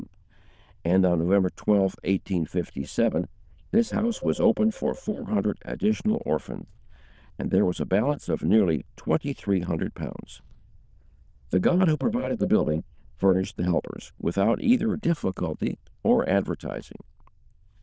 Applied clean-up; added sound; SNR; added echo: neural diffusion model UNIVERSE++.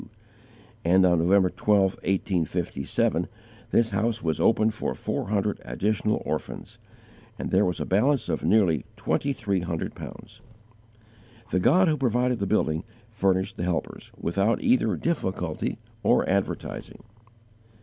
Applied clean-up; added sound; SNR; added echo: none; none; none; none.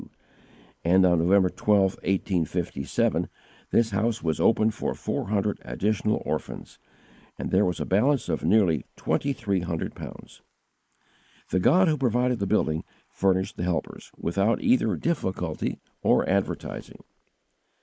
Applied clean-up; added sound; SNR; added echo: neural mask model Resemble Enhance denoiser.